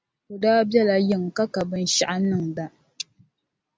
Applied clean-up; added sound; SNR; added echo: none; none; none; none.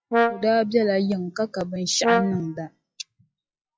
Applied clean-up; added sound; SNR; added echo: classical method log-MMSE.